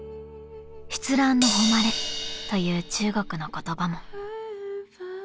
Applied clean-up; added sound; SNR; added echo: none; Crash cymbal; 4 dB; none.